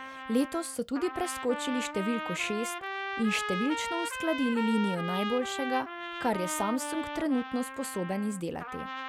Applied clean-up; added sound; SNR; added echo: none; Trumpet; 6 dB; none.